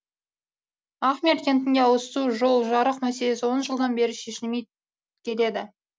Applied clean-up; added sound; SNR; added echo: none; none; none; none.